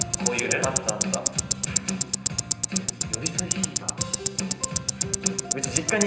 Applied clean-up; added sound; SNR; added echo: none; Tick-tock; -3 dB; reverberation time 0.9 s.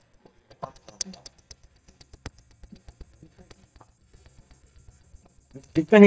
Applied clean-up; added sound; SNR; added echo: neural mask model DeepFilterNet 3.